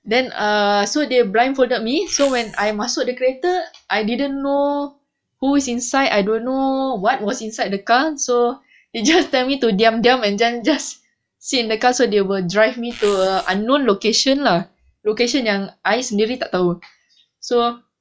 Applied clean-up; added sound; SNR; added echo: classical method log-MMSE.